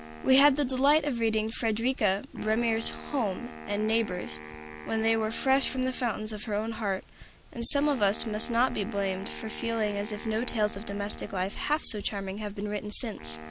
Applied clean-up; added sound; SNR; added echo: none; Wind instrument, woodwind instrument; 15 dB; none.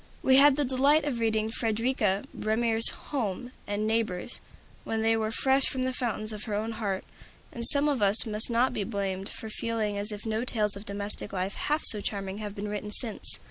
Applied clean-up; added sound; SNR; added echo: none; none; none; none.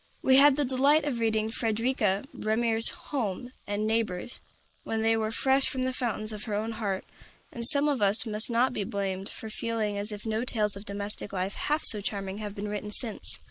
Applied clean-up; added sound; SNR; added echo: neural mask model Resemble Enhance denoiser.